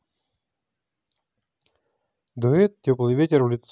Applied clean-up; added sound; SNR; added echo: none; none; none; none.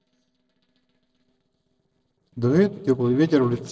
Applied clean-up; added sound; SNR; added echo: neural separator model SepFormer DNS4.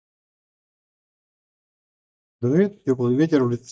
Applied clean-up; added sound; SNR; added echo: neural mask model DeepFilterNet 3.